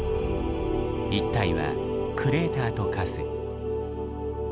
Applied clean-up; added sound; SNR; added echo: none; none; none; none.